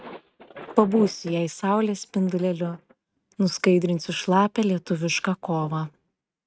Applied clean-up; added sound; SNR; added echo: neural mask model RNNoise.